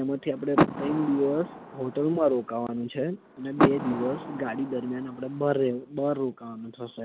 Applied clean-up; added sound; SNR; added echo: none; Door / Car; 3 dB; none.